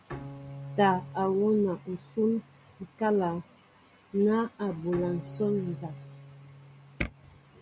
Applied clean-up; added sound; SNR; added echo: none; Bowed string instrument; 15 dB; none.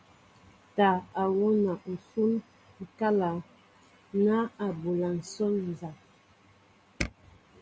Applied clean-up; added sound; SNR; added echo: none; none; none; none.